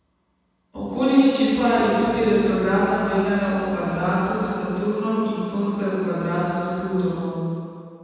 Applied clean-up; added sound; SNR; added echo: none; Piano; 18 dB; reverberation time 2.1 s.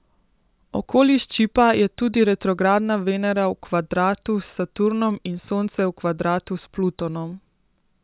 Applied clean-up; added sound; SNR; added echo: none; none; none; none.